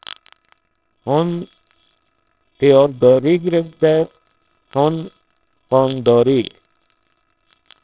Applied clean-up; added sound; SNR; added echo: neural separator model SepFormer WHAMR!.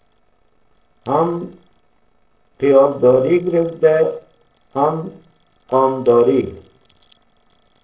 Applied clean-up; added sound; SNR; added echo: neural separator model SepFormer DNS4.